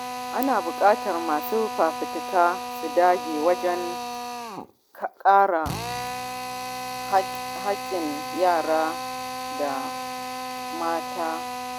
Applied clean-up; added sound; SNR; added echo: none; Drill; 6 dB; none.